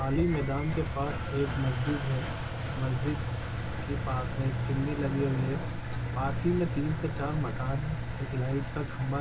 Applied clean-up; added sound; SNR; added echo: none; Engine; 1 dB; reverberation time 0.2 s.